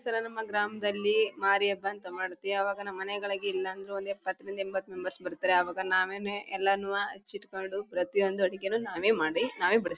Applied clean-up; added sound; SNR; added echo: none; none; none; none.